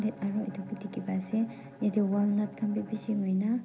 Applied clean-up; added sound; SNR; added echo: none; Bowed string instrument; 17 dB; none.